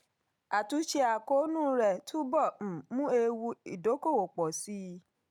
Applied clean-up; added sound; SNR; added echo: none; none; none; none.